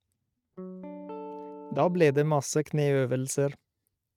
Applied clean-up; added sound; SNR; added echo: neural mask model RNNoise.